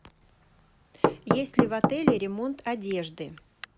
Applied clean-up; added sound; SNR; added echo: none; Knock / Wood; -4 dB; none.